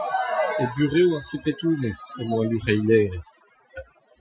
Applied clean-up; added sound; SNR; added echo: classical method Wiener filter.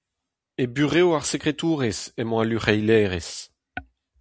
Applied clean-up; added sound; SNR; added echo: none; none; none; none.